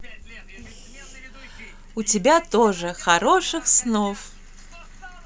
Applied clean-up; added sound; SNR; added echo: none; none; none; none.